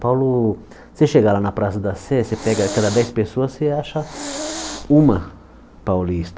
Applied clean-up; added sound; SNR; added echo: none; Hiss; 12 dB; none.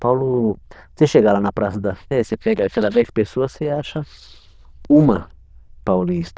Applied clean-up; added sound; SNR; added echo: neural diffusion model UNIVERSE++.